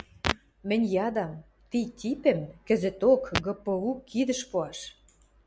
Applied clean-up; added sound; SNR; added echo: none; none; none; none.